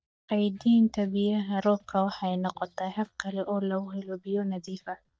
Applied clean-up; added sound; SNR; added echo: neural mask model DeepFilterNet 3.